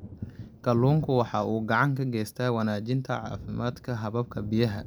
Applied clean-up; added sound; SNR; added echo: none; Thunder; 15 dB; none.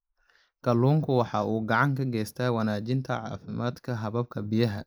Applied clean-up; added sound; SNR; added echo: neural mask model Resemble Enhance denoiser.